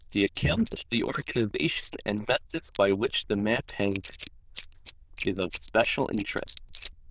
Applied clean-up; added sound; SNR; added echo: neural diffusion model UNIVERSE++.